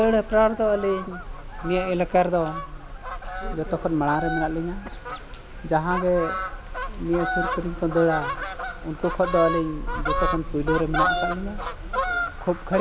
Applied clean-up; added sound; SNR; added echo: none; Fowl; 4 dB; none.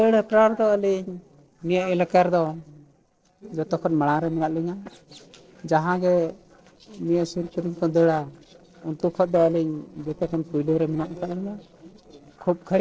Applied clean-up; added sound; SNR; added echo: neural separator model SepFormer DNS4.